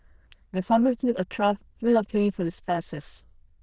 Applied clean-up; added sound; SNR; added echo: neural diffusion model UNIVERSE++.